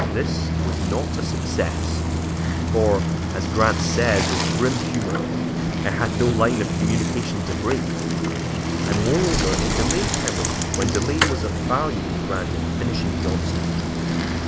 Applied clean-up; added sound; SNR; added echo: none; Bicycle; -3 dB; none.